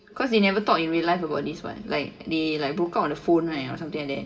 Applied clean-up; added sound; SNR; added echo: none; none; none; reverberation time 1.2 s.